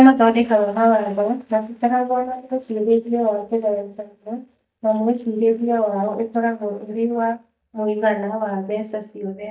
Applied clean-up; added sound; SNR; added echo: neural mask model DeepFilterNet 3.